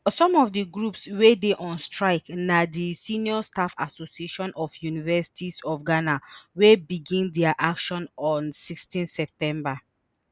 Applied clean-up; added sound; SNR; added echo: none; none; none; none.